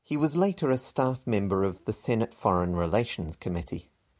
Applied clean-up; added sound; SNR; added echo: none; none; none; none.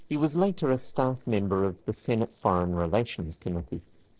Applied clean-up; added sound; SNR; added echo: neural separator model SepFormer DNS4.